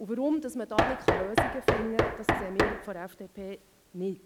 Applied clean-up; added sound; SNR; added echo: none; Knock; -4 dB; none.